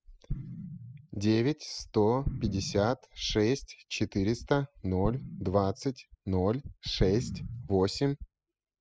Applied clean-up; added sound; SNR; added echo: classical method spectral subtraction.